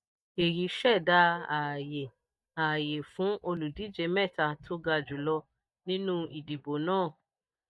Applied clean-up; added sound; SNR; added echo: neural mask model DeepFilterNet 3.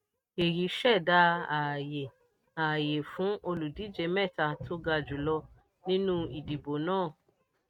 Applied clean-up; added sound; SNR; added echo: neural mask model RNNoise.